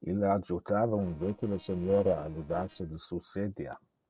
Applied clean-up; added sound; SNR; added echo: neural separator model SepFormer DNS4.